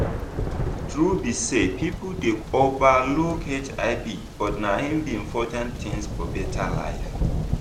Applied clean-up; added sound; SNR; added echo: none; Thunder; 4 dB; none.